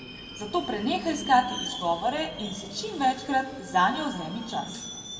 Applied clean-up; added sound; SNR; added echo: none; Subway, metro, underground; 12 dB; reverberation time 2.4 s.